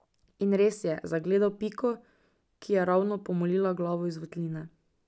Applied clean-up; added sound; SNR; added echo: none; none; none; none.